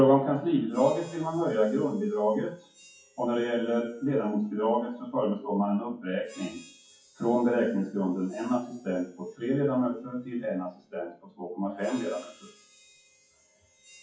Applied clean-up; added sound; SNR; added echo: classical method WPE with log-MMSE.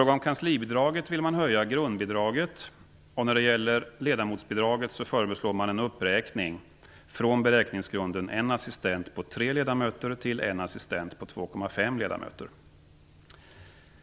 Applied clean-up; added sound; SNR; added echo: none; none; none; none.